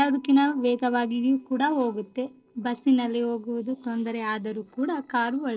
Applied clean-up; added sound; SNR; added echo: neural separator model SepFormer DNS4.